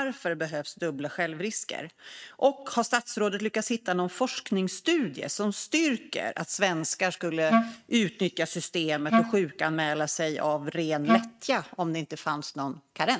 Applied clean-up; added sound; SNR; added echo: neural mask model RNNoise.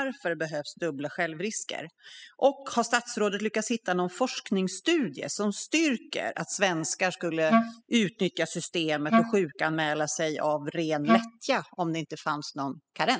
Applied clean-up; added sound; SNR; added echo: classical method spectral subtraction.